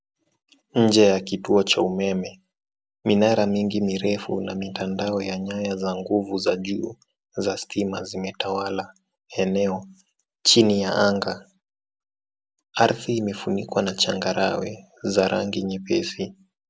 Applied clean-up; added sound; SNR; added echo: none; none; none; none.